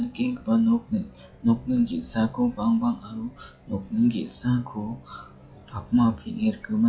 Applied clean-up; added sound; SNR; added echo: classical method log-MMSE.